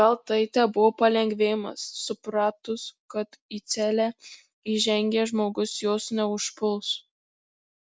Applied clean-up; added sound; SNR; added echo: none; none; none; none.